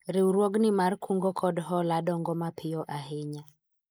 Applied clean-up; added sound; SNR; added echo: neural mask model Resemble Enhance denoiser.